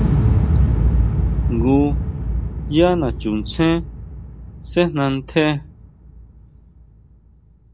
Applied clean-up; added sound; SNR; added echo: none; Explosion; -1 dB; none.